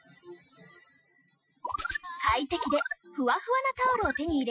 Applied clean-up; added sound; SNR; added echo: classical method Wiener filter.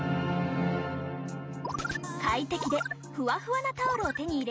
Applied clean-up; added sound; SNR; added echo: none; Bass guitar; 10 dB; none.